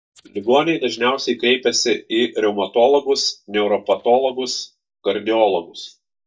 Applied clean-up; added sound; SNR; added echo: neural mask model DeepFilterNet 3.